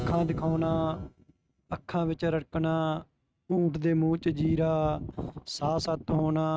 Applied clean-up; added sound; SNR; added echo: neural mask model RNNoise.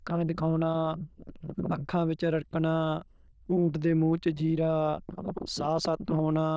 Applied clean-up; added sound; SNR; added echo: neural diffusion model UNIVERSE++.